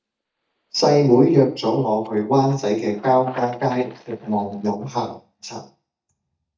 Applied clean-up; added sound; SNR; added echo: neural mask model DeepFilterNet 3.